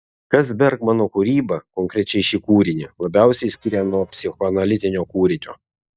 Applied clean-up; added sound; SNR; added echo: neural mask model DeepFilterNet 3.